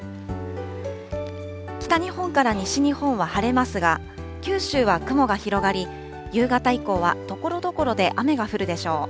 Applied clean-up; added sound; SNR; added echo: none; none; none; none.